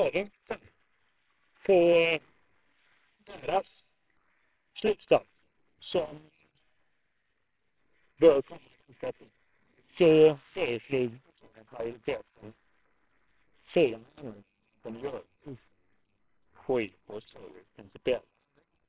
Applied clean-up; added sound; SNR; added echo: neural separator model SepFormer WHAMR!.